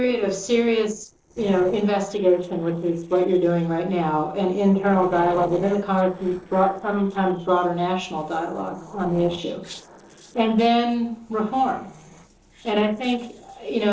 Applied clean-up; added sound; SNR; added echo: neural separator model SepFormer DNS4.